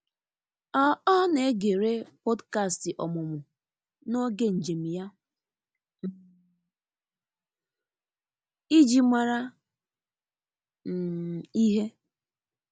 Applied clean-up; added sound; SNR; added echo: none; none; none; none.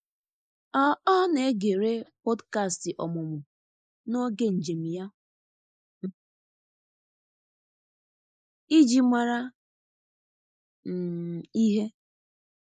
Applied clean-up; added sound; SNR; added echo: neural mask model Resemble Enhance denoiser.